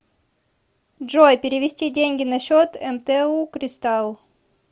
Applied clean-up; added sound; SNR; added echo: none; none; none; none.